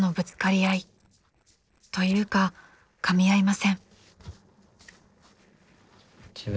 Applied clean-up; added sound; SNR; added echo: neural separator model SepFormer DNS4.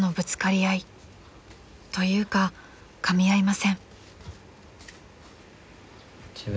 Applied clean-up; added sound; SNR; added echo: none; none; none; none.